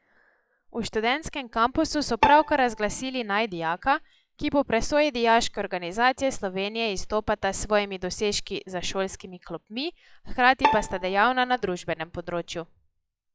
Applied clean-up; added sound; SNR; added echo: classical method log-MMSE.